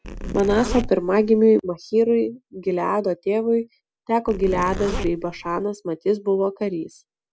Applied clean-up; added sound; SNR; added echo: none; Zipper (clothing); 8 dB; none.